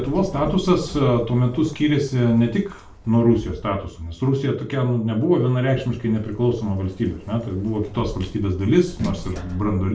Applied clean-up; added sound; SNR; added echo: none; Sliding door; 16 dB; reverberation time 0.3 s.